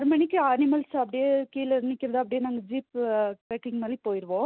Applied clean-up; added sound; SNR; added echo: none; none; none; none.